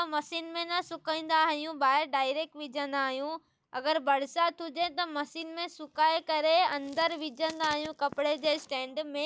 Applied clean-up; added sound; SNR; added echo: none; none; none; none.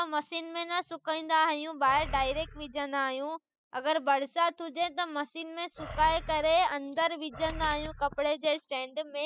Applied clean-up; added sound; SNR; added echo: classical method spectral subtraction.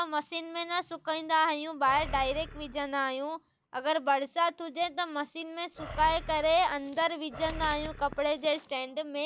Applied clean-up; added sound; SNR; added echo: none; Animal; 12 dB; none.